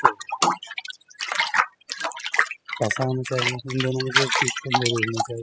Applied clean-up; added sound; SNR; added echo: classical method spectral subtraction.